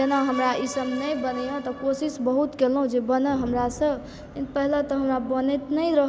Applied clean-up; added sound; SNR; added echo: none; none; none; none.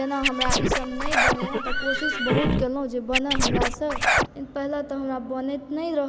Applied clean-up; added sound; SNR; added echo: none; Livestock, farm animals, working animals + Scratching (performance technique); -5 dB; none.